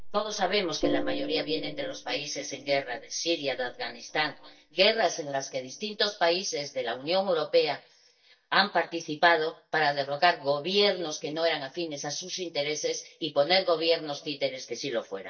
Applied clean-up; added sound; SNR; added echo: neural mask model DeepFilterNet 3.